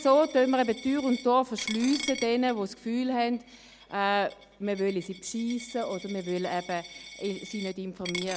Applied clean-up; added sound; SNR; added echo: none; Coin (dropping); 14 dB; none.